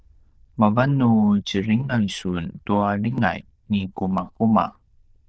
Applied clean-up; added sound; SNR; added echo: neural diffusion model UNIVERSE++.